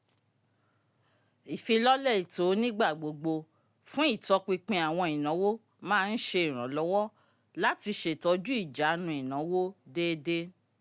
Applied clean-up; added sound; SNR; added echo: none; none; none; none.